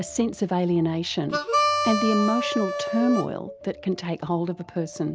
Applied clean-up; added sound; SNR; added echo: none; Harmonica; 1 dB; none.